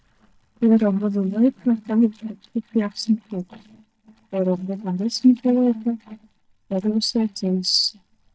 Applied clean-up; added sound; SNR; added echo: neural mask model DeepFilterNet 3.